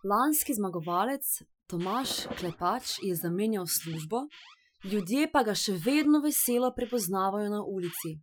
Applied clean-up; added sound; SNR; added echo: classical method Wiener filter.